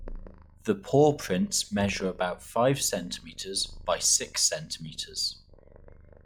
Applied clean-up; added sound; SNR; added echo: classical method log-MMSE.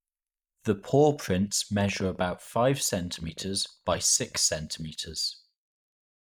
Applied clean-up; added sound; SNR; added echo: neural mask model Resemble Enhance denoiser.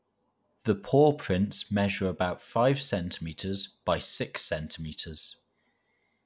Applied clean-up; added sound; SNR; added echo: none; none; none; none.